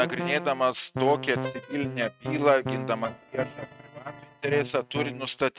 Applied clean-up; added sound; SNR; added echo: neural mask model RNNoise.